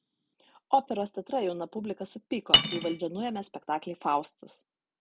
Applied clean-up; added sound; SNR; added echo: none; Cutlery, silverware; -2 dB; none.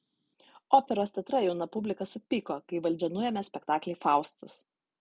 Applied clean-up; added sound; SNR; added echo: none; none; none; none.